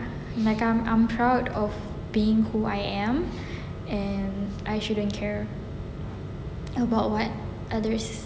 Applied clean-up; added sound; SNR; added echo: none; none; none; none.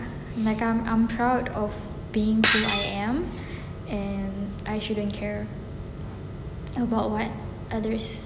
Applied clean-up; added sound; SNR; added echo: none; Shatter; 0 dB; none.